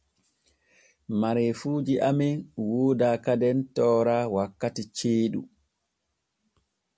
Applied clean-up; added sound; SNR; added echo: none; none; none; none.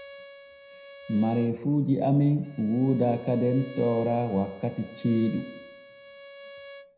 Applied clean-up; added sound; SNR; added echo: none; Bowed string instrument; 19 dB; reverberation time 0.8 s.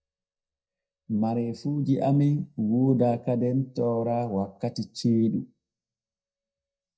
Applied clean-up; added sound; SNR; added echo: neural mask model DeepFilterNet 3.